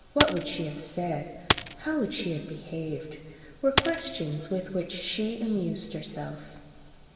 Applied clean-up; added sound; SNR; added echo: none; Coin (dropping); -3 dB; reverberation time 1.7 s.